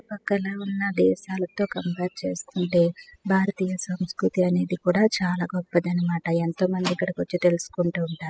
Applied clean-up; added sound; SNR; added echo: classical method spectral subtraction.